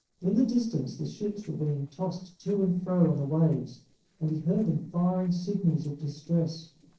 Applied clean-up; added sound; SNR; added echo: neural separator model SepFormer DNS4.